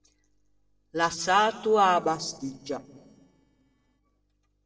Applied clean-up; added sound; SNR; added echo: neural separator model SepFormer DNS4.